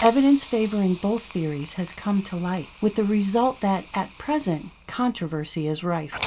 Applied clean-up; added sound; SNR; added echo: none; Hiss; 16 dB; reverberation time 0.2 s.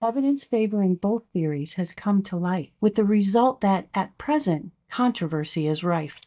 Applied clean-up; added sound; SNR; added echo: neural mask model DeepFilterNet 3.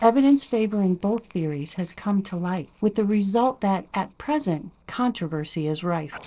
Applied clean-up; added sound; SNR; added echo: neural separator model SepFormer DNS4.